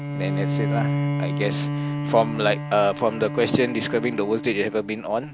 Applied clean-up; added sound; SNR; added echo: none; Bowed string instrument; 3 dB; none.